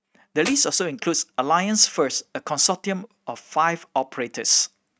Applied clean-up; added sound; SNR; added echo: neural mask model RNNoise.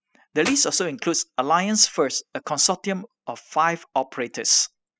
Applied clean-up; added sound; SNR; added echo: classical method spectral subtraction.